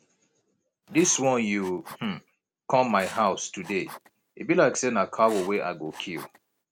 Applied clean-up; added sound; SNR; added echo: none; Writing; 19 dB; none.